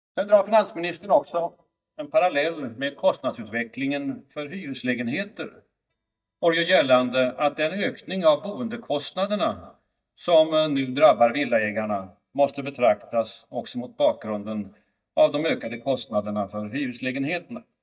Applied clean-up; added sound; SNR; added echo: neural mask model DeepFilterNet 3.